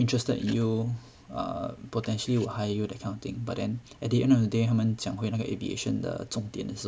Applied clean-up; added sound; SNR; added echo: none; none; none; none.